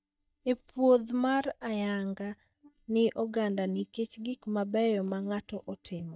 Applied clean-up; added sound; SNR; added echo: neural mask model DeepFilterNet 3.